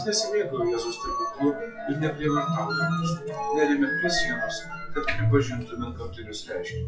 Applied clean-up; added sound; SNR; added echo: classical method WPE with log-MMSE.